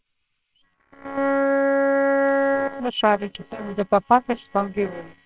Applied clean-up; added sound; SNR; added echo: neural separator model SepFormer WHAMR!.